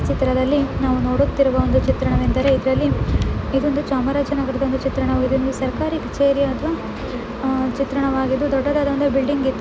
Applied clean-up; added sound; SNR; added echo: none; none; none; none.